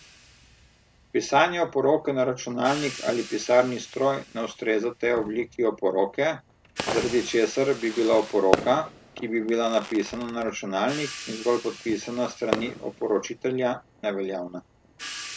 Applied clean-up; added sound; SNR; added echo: none; Crash cymbal / Hi-hat + Fireworks; 11 dB; none.